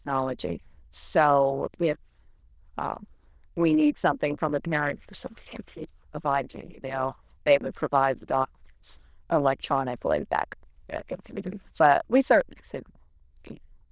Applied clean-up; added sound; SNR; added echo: neural diffusion model UNIVERSE++.